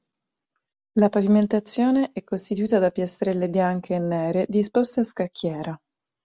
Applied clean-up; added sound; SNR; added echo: none; none; none; none.